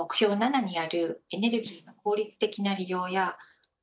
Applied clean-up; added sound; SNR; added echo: neural mask model DeepFilterNet 3.